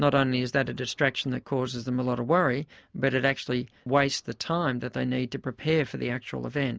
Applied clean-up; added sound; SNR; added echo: none; none; none; none.